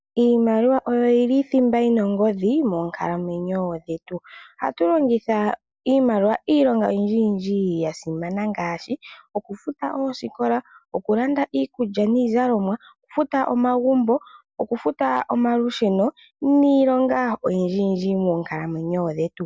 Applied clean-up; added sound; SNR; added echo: none; none; none; none.